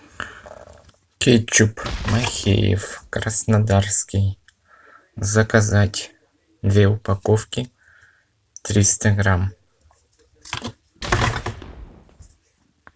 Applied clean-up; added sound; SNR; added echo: none; Boom; 12 dB; none.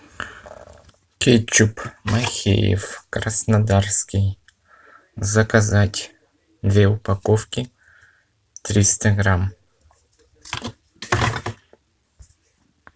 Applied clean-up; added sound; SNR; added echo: none; none; none; none.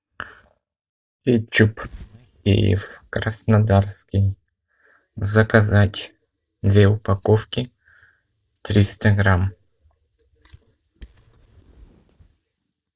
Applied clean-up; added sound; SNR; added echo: neural mask model DeepFilterNet 3.